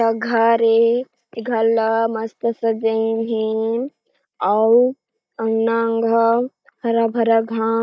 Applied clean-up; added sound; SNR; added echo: neural mask model DeepFilterNet 3.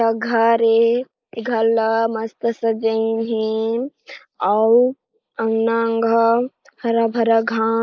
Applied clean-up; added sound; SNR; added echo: neural mask model Resemble Enhance denoiser.